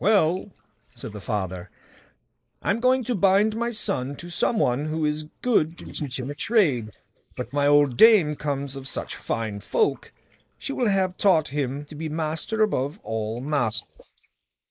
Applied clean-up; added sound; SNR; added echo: neural mask model Resemble Enhance denoiser.